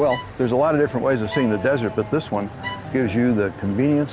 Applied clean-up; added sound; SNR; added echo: none; Bowed string instrument; 17 dB; none.